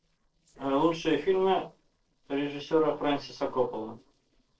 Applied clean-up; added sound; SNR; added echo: neural separator model SepFormer DNS4.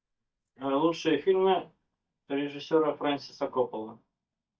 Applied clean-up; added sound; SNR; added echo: neural mask model DeepFilterNet 3.